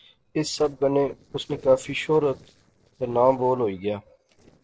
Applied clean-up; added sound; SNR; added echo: neural separator model SepFormer DNS4.